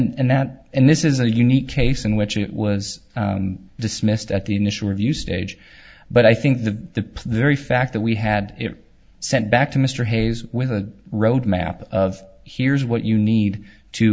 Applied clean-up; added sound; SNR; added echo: none; none; none; none.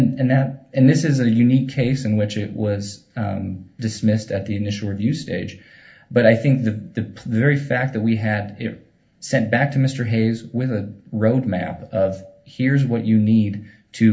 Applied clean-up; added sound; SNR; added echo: none; none; none; reverberation time 0.3 s.